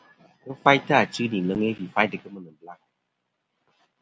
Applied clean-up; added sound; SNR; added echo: none; none; none; none.